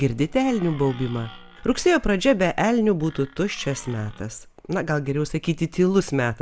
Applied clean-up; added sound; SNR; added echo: none; none; none; none.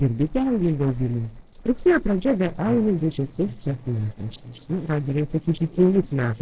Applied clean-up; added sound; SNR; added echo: neural separator model SepFormer DNS4.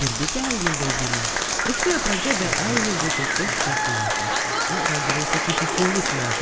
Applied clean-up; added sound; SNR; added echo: none; Applause / Crowd; -4 dB; reverberation time 0.3 s.